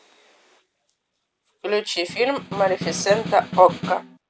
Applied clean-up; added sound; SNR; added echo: none; Snare drum; 10 dB; none.